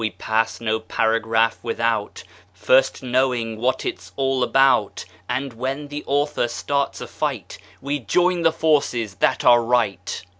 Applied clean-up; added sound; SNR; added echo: none; none; none; none.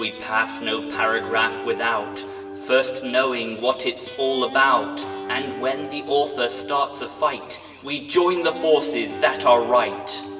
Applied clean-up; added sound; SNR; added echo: none; Guitar; 12 dB; reverberation time 2.9 s.